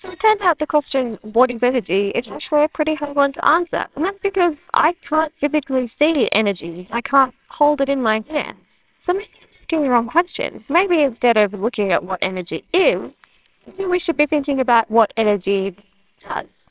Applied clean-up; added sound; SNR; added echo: neural separator model SepFormer WHAMR!.